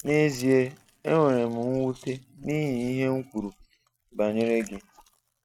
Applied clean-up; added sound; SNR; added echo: neural mask model RNNoise.